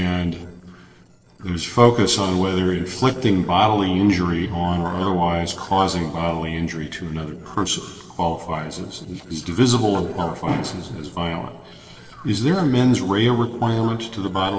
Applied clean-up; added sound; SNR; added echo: neural separator model SepFormer DNS4.